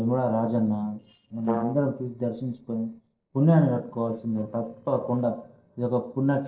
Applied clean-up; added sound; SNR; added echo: neural separator model SepFormer DNS4.